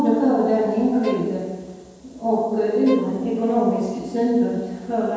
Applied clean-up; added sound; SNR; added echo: none; Bowed string instrument; 14 dB; reverberation time 1.2 s.